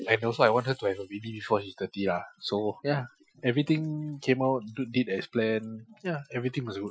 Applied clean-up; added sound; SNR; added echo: classical method Wiener filter.